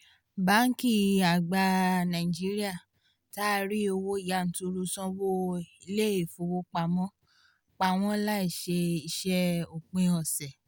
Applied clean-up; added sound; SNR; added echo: none; none; none; none.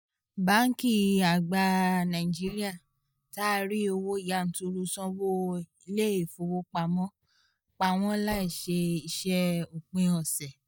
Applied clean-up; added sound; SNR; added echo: neural mask model DeepFilterNet 3.